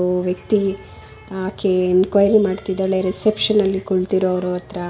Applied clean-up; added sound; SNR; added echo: none; none; none; none.